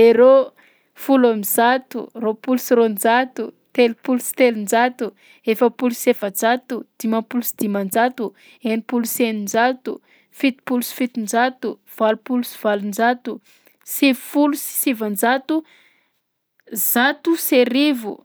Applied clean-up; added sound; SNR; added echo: none; none; none; none.